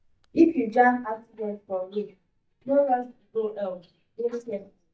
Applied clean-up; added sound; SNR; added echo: neural mask model DeepFilterNet 3.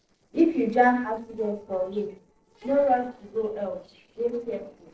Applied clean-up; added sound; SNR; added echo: neural separator model SepFormer DNS4.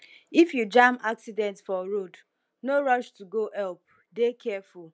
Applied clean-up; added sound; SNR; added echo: none; none; none; none.